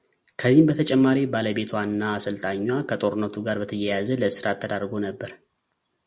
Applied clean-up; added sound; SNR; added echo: none; none; none; none.